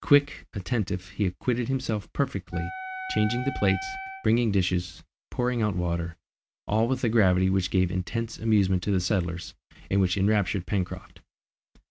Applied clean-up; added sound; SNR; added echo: none; Wind instrument, woodwind instrument; 10 dB; none.